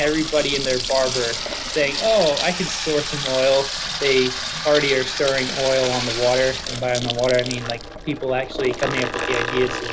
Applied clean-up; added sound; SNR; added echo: none; Sink (filling or washing) / Water tap, faucet; 5 dB; none.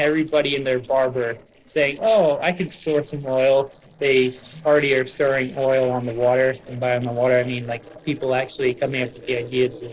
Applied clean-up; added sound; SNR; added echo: neural separator model SepFormer DNS4.